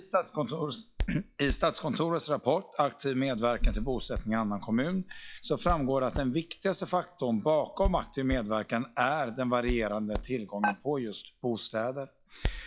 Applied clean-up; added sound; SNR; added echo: classical method log-MMSE.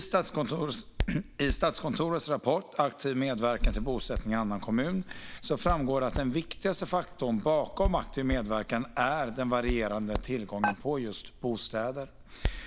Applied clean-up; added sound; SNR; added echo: none; Dishes, pots, and pans + Hands; 6 dB; none.